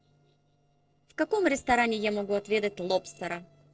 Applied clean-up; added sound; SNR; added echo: neural separator model SepFormer DNS4.